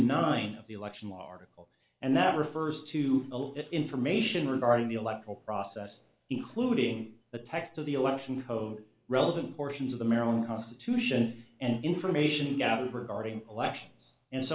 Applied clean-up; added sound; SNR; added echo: none; none; none; none.